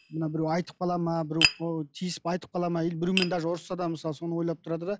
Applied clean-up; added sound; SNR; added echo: classical method log-MMSE.